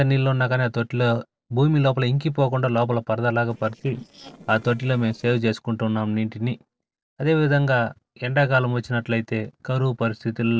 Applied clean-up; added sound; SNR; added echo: neural separator model SepFormer DNS4.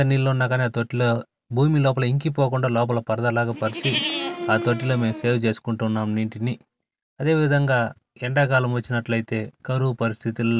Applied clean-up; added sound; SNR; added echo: none; Livestock, farm animals, working animals; 6 dB; none.